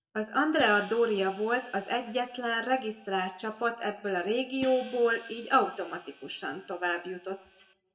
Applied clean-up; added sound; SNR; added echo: none; Hi-hat; 18 dB; reverberation time 0.6 s.